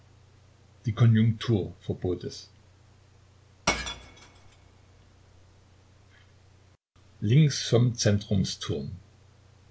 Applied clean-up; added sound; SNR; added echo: none; Shatter / Crushing; 9 dB; none.